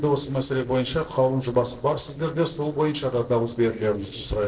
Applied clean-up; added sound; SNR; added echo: neural separator model SepFormer DNS4.